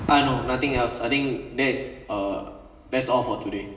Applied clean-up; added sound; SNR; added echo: none; Fireworks; 14 dB; reverberation time 0.7 s.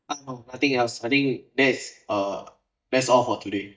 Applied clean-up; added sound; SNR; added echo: neural mask model DeepFilterNet 3.